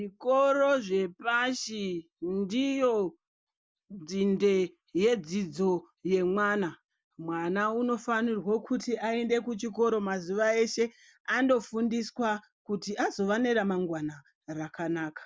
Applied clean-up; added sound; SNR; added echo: none; none; none; none.